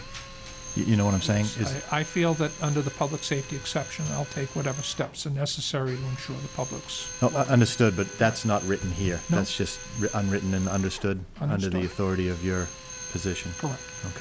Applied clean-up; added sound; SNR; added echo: none; Drill; 14 dB; none.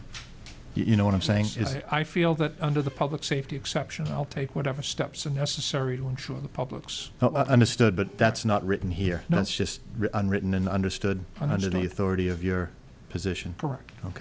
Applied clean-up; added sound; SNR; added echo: none; none; none; none.